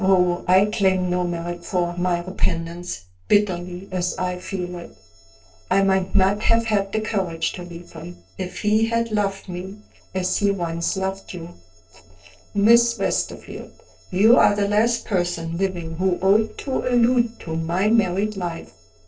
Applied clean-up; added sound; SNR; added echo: neural separator model SepFormer DNS4.